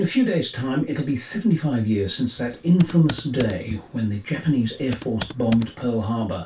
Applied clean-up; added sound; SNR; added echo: none; Computer keyboard; 11 dB; reverberation time 0.2 s.